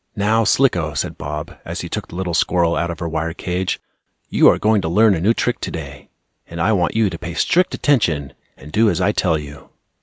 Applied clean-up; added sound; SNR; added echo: none; none; none; none.